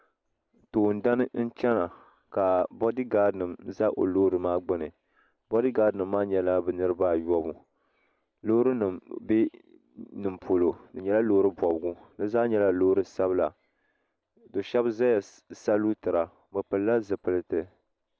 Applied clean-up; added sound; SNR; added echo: none; none; none; none.